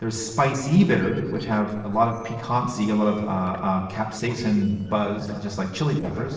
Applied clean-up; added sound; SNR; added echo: neural separator model SepFormer DNS4.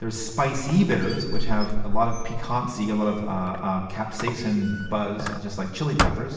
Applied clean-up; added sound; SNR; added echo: none; Squeak; 1 dB; reverberation time 1.3 s.